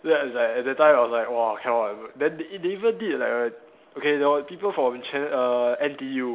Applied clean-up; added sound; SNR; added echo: none; none; none; none.